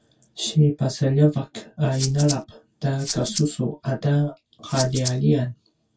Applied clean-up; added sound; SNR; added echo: none; Rattle (instrument); 8 dB; reverberation time 0.1 s.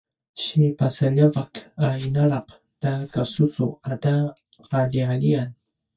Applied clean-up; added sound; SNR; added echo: neural mask model DeepFilterNet 3.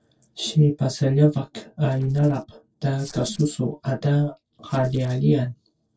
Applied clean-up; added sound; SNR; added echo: neural separator model SepFormer DNS4.